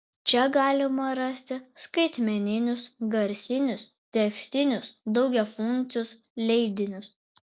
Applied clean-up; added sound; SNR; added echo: none; none; none; none.